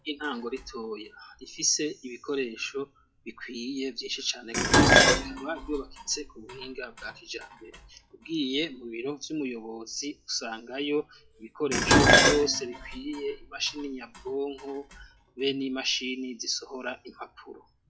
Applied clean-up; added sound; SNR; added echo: classical method WPE with log-MMSE.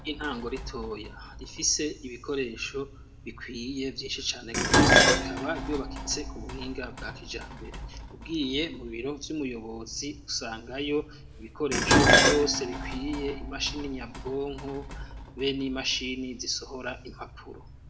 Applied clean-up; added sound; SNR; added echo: none; Dishes, pots, and pans; -3 dB; reverberation time 1.4 s.